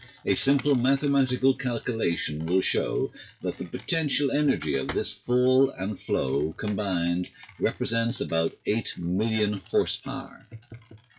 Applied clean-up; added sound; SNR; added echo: classical method WPE with log-MMSE.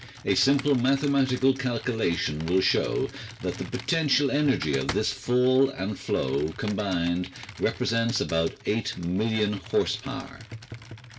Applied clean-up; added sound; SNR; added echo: none; Computer keyboard; 16 dB; reverberation time 0.2 s.